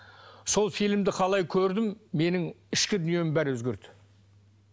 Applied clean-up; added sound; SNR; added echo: none; none; none; none.